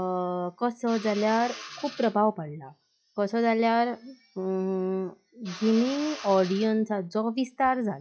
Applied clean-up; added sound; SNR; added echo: classical method log-MMSE.